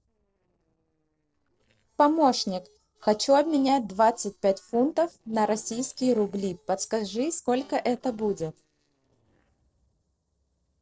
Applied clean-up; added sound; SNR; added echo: neural separator model SepFormer DNS4.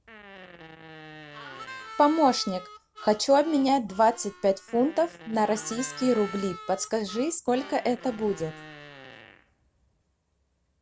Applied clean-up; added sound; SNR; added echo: none; Fart + Harmonica; 16 dB; none.